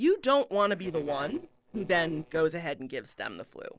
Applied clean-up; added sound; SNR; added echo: neural separator model SepFormer DNS4.